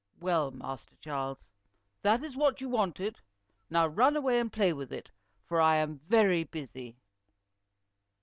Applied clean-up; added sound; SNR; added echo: none; none; none; none.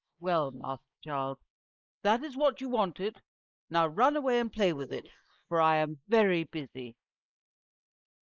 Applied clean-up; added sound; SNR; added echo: neural mask model Resemble Enhance denoiser.